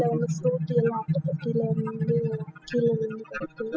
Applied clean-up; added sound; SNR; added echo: classical method spectral subtraction.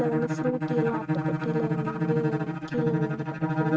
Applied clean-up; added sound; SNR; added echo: neural mask model RNNoise.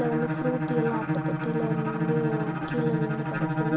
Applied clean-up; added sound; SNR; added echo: none; Bowed string instrument; -3 dB; none.